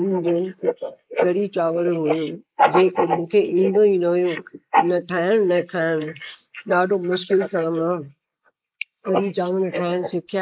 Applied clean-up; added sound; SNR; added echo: neural mask model Resemble Enhance denoiser.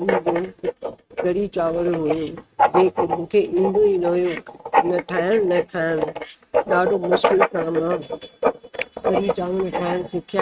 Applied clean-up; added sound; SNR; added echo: neural mask model RNNoise.